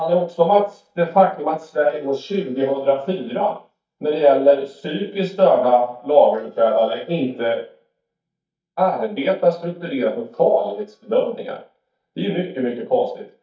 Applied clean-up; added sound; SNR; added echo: neural mask model DeepFilterNet 3.